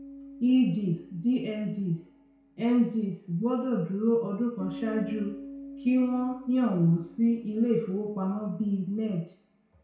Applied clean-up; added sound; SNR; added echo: none; Bass guitar; 18 dB; reverberation time 0.6 s.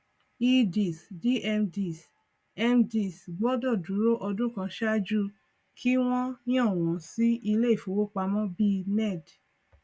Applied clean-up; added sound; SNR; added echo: none; none; none; none.